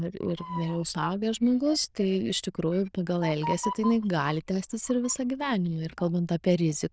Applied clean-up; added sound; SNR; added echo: neural diffusion model UNIVERSE++.